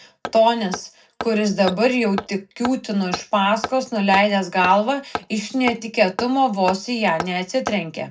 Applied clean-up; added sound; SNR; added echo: none; Hammer; 13 dB; reverberation time 0.4 s.